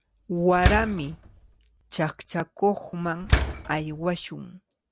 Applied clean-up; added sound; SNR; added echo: none; Slam; 0 dB; none.